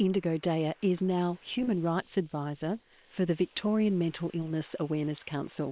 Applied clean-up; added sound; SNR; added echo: neural separator model SepFormer WHAM!.